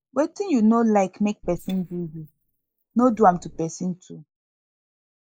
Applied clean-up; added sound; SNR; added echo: neural mask model Resemble Enhance denoiser.